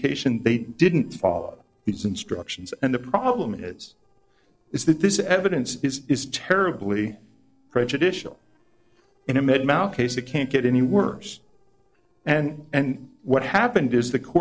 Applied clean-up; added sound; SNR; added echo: neural separator model SepFormer DNS4.